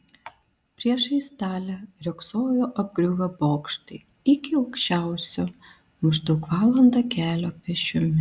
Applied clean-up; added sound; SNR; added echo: none; none; none; none.